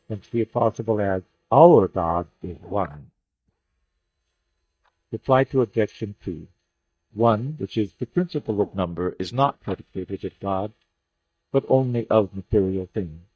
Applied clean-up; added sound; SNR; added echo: neural mask model DeepFilterNet 3.